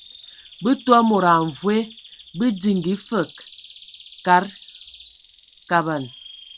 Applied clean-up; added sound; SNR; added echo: none; Bird vocalization, bird call, bird song; 20 dB; none.